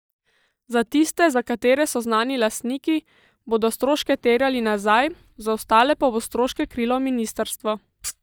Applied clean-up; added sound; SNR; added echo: neural mask model DeepFilterNet 3.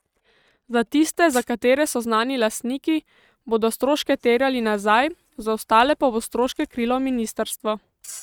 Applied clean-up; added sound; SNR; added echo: neural mask model RNNoise.